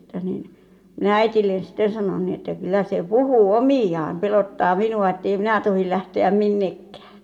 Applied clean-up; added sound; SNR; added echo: none; none; none; reverberation time 0.6 s.